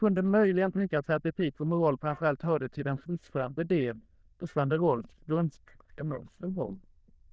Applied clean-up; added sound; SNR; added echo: neural diffusion model UNIVERSE++.